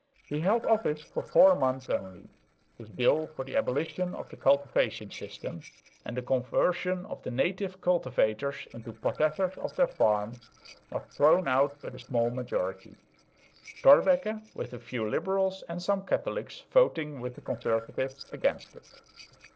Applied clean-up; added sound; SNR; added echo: neural separator model SepFormer DNS4.